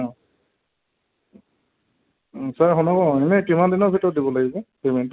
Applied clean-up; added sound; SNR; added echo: none; none; none; none.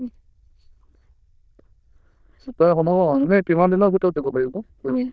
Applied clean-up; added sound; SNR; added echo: neural diffusion model UNIVERSE++.